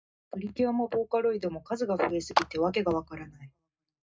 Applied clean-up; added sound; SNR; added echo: none; Clapping; 4 dB; reverberation time 0.2 s.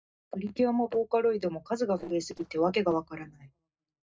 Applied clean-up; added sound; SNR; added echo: neural separator model SepFormer DNS4.